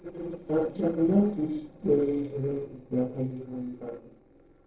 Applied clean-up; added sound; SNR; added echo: neural separator model SepFormer DNS4.